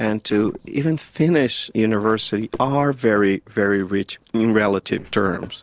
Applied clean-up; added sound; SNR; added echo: neural separator model SepFormer DNS4.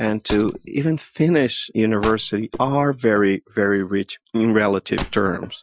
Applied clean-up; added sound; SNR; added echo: classical method Wiener filter.